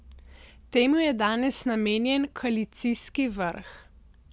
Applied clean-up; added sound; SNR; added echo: none; none; none; none.